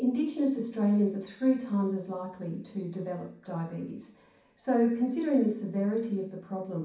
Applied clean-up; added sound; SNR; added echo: none; none; none; reverberation time 0.6 s.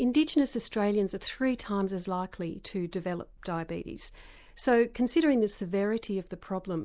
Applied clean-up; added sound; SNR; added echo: none; none; none; none.